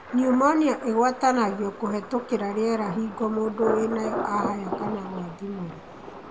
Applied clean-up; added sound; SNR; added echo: none; Thunder; 9 dB; reverberation time 1.4 s.